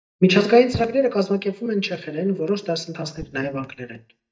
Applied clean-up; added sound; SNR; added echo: neural mask model DeepFilterNet 3.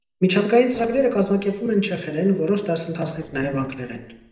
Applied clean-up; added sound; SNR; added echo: neural separator model SepFormer DNS4.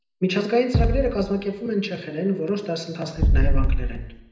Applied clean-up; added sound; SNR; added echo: none; Thump, thud; -2 dB; reverberation time 0.8 s.